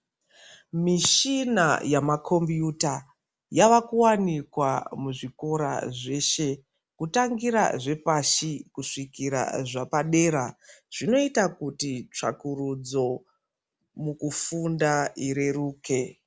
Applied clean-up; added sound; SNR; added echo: none; none; none; none.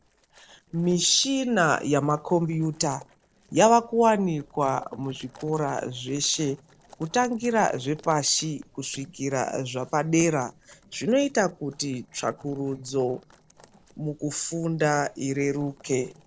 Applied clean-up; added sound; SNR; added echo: neural separator model SepFormer DNS4.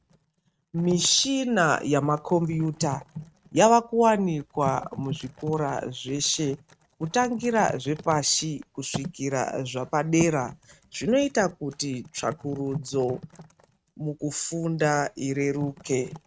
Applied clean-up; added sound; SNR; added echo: neural mask model RNNoise.